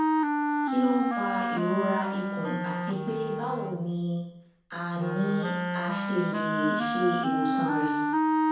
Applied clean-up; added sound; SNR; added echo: none; Wind instrument, woodwind instrument; -2 dB; reverberation time 0.7 s.